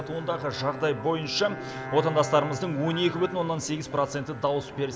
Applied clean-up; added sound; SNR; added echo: none; Bowed string instrument; 11 dB; none.